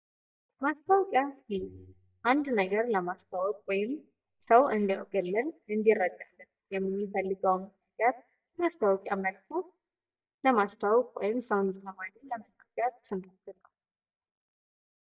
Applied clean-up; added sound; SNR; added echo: neural mask model DeepFilterNet 3.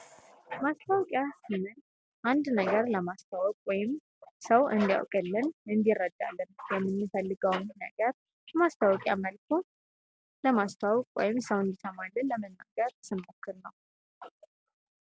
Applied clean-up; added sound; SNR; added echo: none; none; none; none.